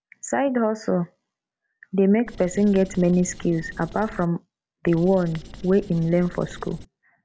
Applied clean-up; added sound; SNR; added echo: none; Writing; 17 dB; none.